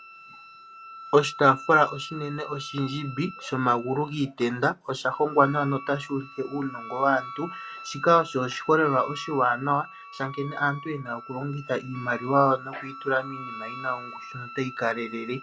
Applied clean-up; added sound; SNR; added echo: none; Wind instrument, woodwind instrument + Wind instrument, woodwind instrument; 15 dB; none.